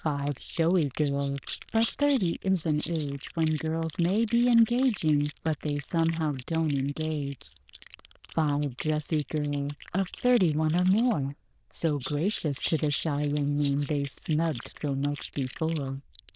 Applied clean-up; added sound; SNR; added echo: neural diffusion model UNIVERSE++.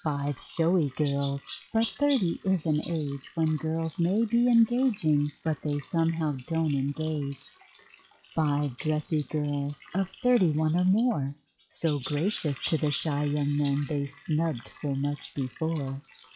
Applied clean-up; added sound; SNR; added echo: classical method log-MMSE.